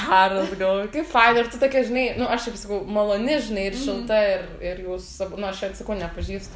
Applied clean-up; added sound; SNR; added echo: none; none; none; none.